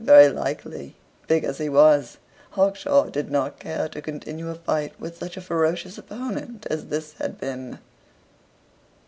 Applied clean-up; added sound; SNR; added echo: none; none; none; none.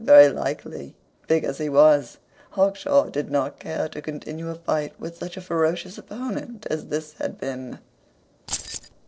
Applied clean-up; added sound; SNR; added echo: neural separator model SepFormer DNS4.